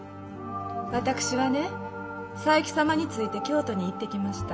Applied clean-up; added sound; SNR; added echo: none; none; none; none.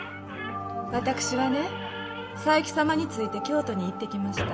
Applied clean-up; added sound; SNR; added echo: none; Squeak / Slam; 13 dB; none.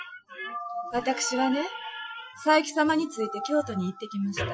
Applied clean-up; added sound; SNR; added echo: classical method Wiener filter.